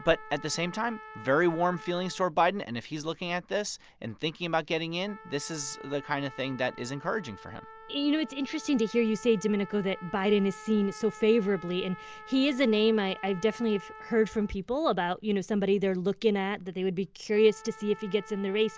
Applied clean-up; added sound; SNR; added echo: none; Trumpet; 20 dB; none.